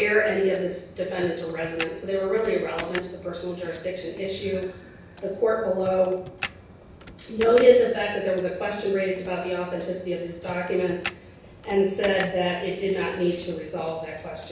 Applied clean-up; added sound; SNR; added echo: none; Computer keyboard; 17 dB; reverberation time 0.7 s.